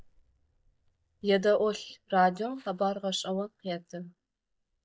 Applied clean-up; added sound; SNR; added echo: neural mask model DeepFilterNet 3.